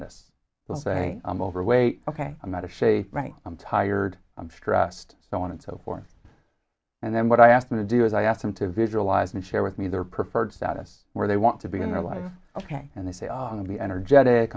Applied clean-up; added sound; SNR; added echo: none; none; none; none.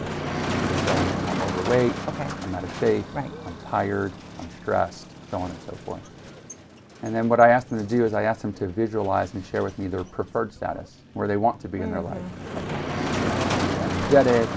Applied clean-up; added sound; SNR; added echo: none; Motor vehicle (road); 6 dB; none.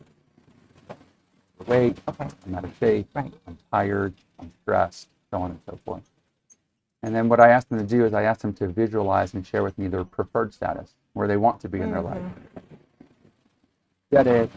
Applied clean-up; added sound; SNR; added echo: neural mask model RNNoise.